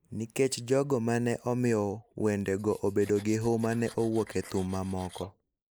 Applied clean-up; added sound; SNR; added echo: neural mask model Resemble Enhance denoiser.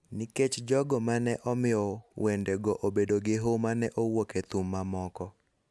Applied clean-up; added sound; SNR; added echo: none; none; none; none.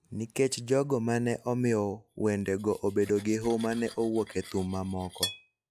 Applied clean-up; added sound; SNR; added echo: classical method log-MMSE.